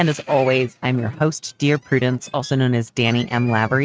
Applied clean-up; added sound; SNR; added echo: neural mask model RNNoise.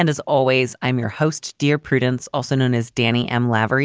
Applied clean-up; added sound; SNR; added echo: none; none; none; none.